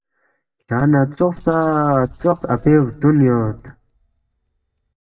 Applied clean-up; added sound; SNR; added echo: neural mask model DeepFilterNet 3.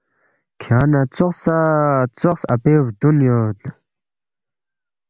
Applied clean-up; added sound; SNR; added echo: none; none; none; none.